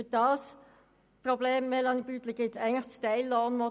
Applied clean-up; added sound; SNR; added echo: none; none; none; none.